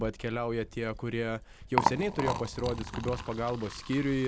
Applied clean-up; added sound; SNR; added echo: none; Liquid; 4 dB; none.